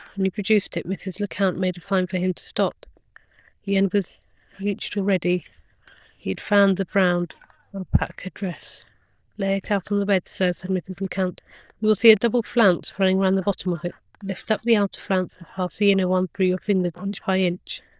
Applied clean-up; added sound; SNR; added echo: neural diffusion model UNIVERSE++.